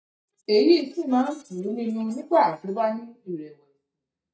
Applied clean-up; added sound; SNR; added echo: neural mask model DeepFilterNet 3.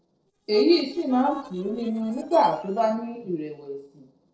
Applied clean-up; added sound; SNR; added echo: neural separator model SepFormer DNS4.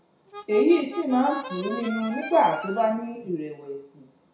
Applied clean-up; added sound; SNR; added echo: none; Harmonica; 12 dB; reverberation time 0.6 s.